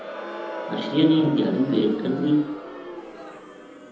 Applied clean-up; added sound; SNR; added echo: none; Crowd; 11 dB; reverberation time 0.9 s.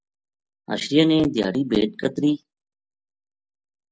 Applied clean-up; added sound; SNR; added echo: none; none; none; none.